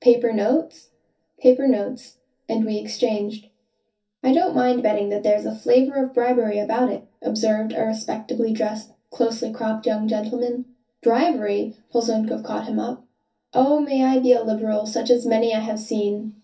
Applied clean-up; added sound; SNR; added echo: none; none; none; reverberation time 0.3 s.